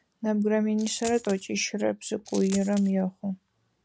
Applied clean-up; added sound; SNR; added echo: none; Coin (dropping); 15 dB; none.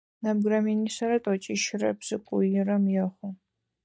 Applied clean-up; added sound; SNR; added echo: neural mask model DeepFilterNet 3.